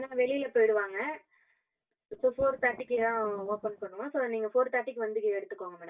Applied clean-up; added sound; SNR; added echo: neural mask model DeepFilterNet 3.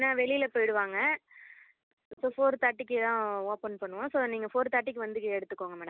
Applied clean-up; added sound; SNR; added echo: none; none; none; none.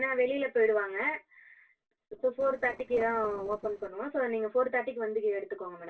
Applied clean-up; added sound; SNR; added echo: neural separator model SepFormer DNS4.